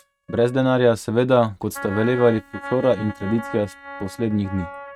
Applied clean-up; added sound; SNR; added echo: neural mask model RNNoise.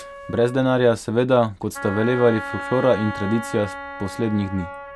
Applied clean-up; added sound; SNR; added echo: none; Wind instrument, woodwind instrument; 12 dB; none.